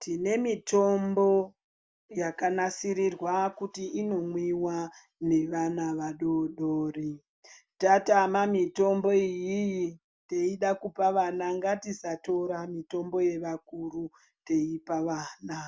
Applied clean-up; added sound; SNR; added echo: none; none; none; none.